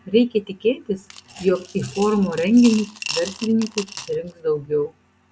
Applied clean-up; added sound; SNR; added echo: none; Coin (dropping) / Glass; 14 dB; none.